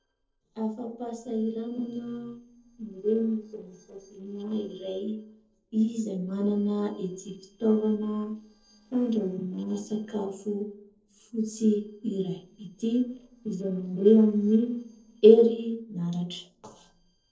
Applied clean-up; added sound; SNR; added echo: neural separator model SepFormer DNS4.